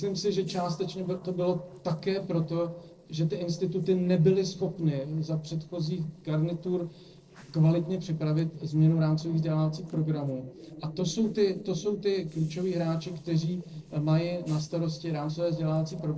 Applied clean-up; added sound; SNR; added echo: neural separator model SepFormer DNS4.